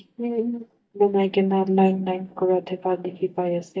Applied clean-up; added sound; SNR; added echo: neural mask model DeepFilterNet 3.